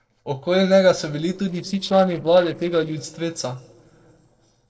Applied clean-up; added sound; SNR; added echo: neural separator model SepFormer DNS4.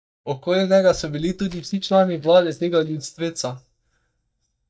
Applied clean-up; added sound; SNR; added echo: neural mask model DeepFilterNet 3.